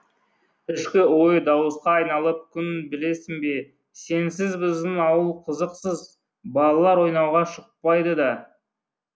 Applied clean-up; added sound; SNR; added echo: none; none; none; none.